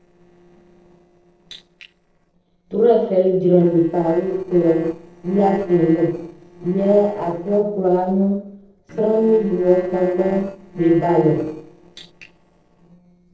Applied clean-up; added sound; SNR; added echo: neural separator model SepFormer DNS4.